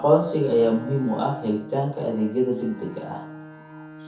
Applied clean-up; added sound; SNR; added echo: none; Bowed string instrument; 16 dB; reverberation time 0.5 s.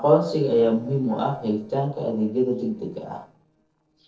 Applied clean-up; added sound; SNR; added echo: neural separator model SepFormer DNS4.